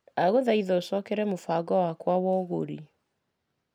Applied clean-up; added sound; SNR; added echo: none; none; none; none.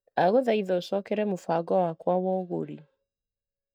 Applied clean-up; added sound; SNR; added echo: neural mask model DeepFilterNet 3.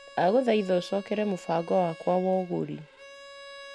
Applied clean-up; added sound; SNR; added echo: none; Bowed string instrument; 20 dB; none.